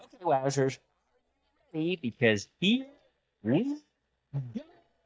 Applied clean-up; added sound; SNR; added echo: neural mask model DeepFilterNet 3.